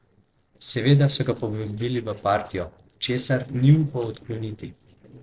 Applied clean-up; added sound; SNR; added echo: neural separator model SepFormer DNS4.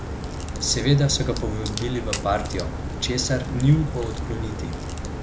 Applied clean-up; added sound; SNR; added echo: none; Crack; 4 dB; none.